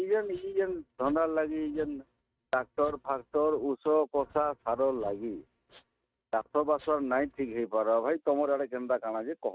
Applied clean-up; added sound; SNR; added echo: neural mask model RNNoise.